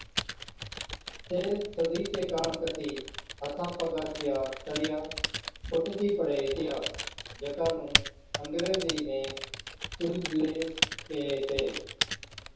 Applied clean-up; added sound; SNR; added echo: none; Typing; 4 dB; reverberation time 0.7 s.